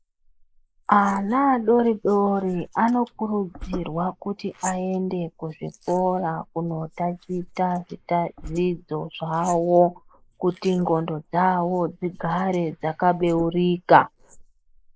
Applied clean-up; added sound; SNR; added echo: neural mask model Resemble Enhance denoiser.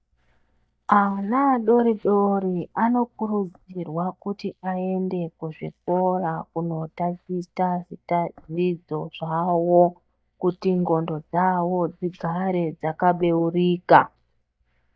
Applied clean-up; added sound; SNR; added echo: neural mask model DeepFilterNet 3.